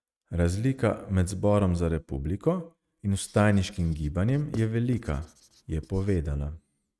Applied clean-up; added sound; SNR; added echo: neural mask model RNNoise.